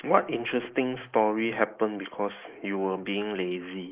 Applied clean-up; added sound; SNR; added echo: neural mask model Resemble Enhance denoiser.